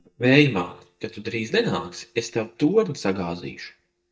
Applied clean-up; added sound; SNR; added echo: neural mask model DeepFilterNet 3.